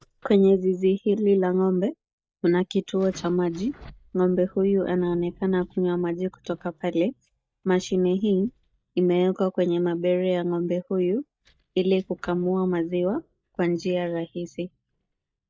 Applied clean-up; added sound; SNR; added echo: neural mask model DeepFilterNet 3.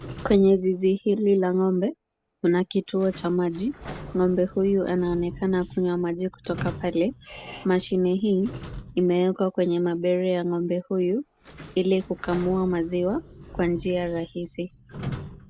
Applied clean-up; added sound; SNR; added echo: none; Squeak / Sliding door; 16 dB; none.